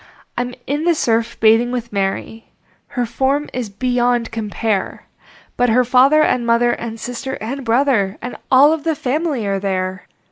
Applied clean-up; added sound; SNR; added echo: none; none; none; none.